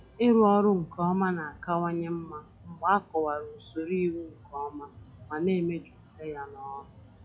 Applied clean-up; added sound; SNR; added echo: classical method log-MMSE.